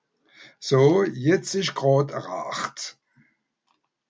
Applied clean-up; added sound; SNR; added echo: none; none; none; none.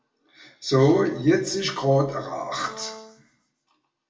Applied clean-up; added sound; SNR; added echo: none; Brass instrument; 19 dB; reverberation time 0.7 s.